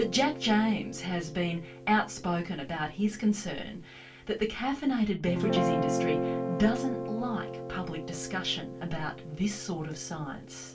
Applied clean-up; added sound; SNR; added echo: none; Guitar; 5 dB; reverberation time 0.2 s.